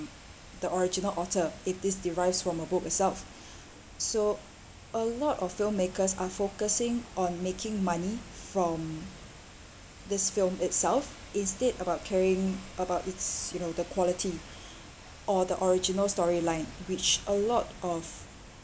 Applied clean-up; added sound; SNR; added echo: none; none; none; none.